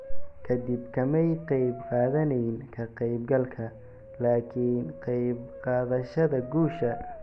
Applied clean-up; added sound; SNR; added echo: none; Brass instrument; 17 dB; none.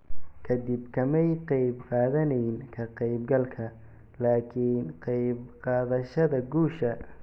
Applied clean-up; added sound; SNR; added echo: none; none; none; none.